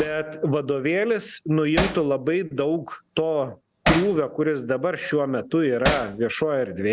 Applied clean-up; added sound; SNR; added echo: none; Hammer; 8 dB; none.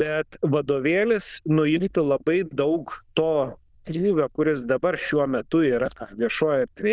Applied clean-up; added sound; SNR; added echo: neural diffusion model UNIVERSE++.